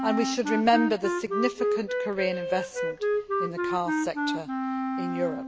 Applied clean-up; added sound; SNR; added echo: none; Wind instrument, woodwind instrument; 0 dB; none.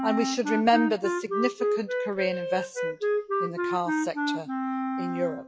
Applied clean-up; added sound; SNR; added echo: classical method log-MMSE.